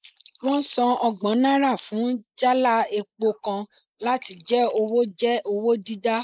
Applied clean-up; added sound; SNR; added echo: neural mask model Resemble Enhance denoiser.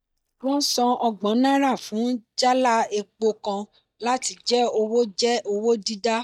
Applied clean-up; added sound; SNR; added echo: neural mask model DeepFilterNet 3.